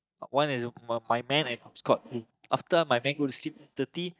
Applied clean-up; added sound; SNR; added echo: neural mask model DeepFilterNet 3.